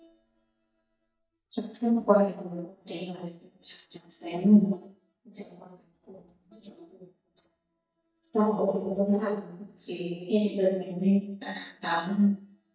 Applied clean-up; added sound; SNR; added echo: neural mask model DeepFilterNet 3.